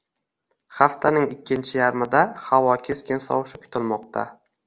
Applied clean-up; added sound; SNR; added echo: none; none; none; none.